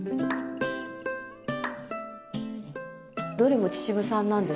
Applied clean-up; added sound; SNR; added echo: none; Clapping; 12 dB; none.